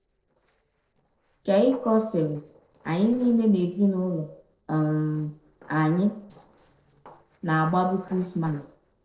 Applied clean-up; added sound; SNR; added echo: neural separator model SepFormer DNS4.